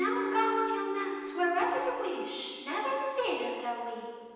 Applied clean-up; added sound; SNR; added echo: none; Guitar; 7 dB; reverberation time 0.9 s.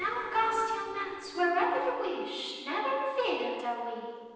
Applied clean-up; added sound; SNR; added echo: neural separator model SepFormer DNS4.